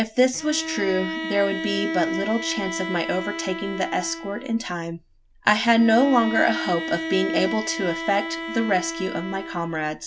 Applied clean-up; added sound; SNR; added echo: none; Bowed string instrument; 7 dB; none.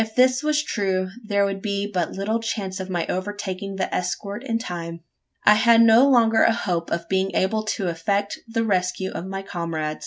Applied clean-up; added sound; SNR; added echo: none; none; none; none.